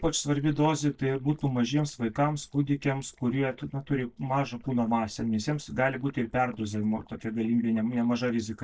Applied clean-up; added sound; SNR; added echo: neural mask model DeepFilterNet 3.